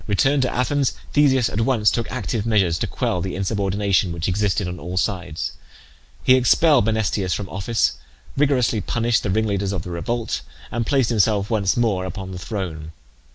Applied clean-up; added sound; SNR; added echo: none; none; none; none.